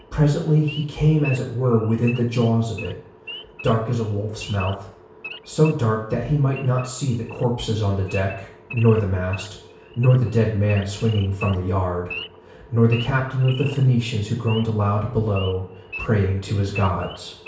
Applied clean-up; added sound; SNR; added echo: none; Idling / Wild animals; 18 dB; reverberation time 0.6 s.